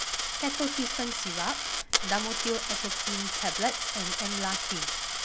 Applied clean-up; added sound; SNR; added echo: none; Coin (dropping); -3 dB; none.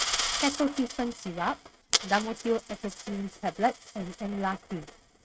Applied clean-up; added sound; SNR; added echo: neural mask model RNNoise.